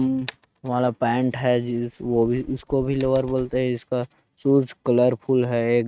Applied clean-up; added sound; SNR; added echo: neural mask model RNNoise.